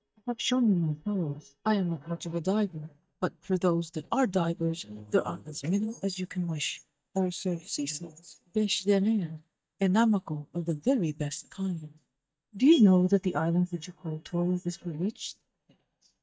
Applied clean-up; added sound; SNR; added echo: neural mask model DeepFilterNet 3.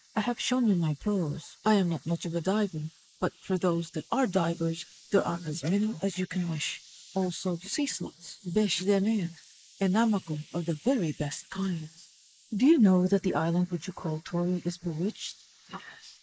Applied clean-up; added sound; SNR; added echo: neural mask model Resemble Enhance denoiser.